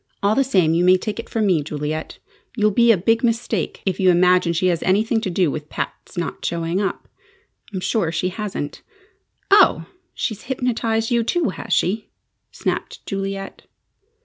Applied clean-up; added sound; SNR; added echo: none; none; none; none.